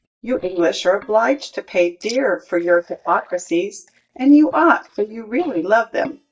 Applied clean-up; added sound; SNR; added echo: neural mask model DeepFilterNet 3.